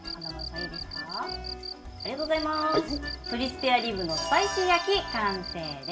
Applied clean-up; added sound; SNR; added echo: none; Cricket; 11 dB; reverberation time 0.5 s.